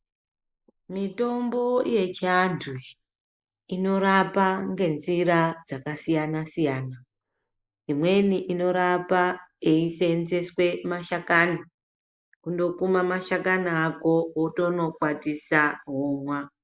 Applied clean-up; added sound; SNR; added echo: neural mask model Resemble Enhance denoiser.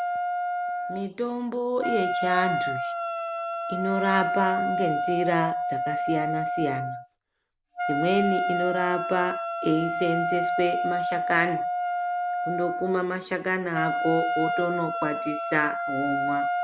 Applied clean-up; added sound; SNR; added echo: none; Wind instrument, woodwind instrument; 0 dB; none.